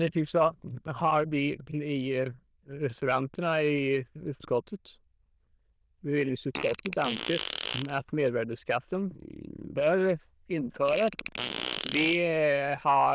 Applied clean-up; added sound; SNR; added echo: neural diffusion model UNIVERSE++.